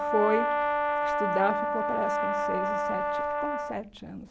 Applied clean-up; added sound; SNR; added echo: none; Brass instrument; -4 dB; none.